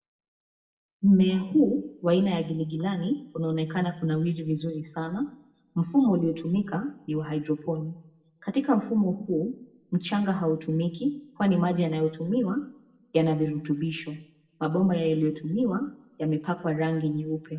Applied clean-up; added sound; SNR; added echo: none; none; none; reverberation time 0.6 s.